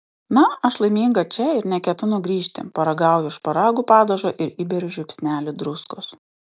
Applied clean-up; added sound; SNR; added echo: none; none; none; none.